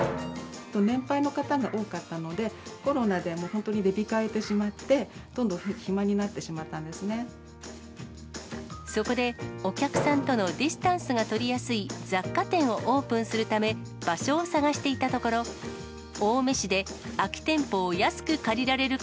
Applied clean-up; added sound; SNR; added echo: none; Drum; 15 dB; none.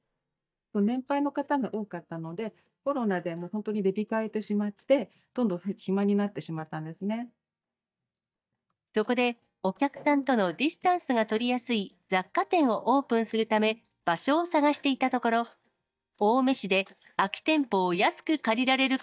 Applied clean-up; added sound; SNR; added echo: neural mask model DeepFilterNet 3.